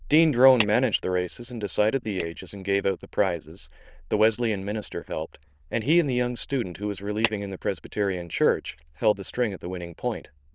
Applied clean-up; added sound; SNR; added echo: neural diffusion model UNIVERSE++.